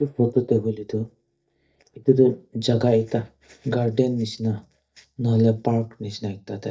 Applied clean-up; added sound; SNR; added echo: neural mask model DeepFilterNet 3.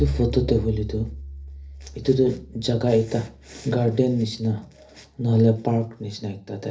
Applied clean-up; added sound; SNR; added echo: none; Bowed string instrument; 12 dB; reverberation time 0.3 s.